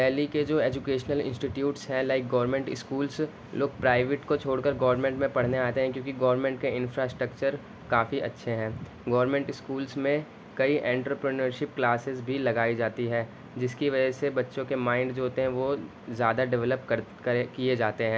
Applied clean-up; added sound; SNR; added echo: none; none; none; none.